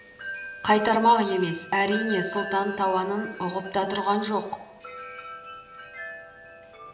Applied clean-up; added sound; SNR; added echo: none; Wind chime; 12 dB; reverberation time 0.9 s.